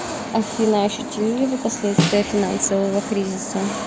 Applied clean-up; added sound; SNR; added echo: none; Snare drum; 5 dB; none.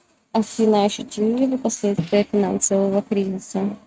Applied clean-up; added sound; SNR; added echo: neural mask model RNNoise.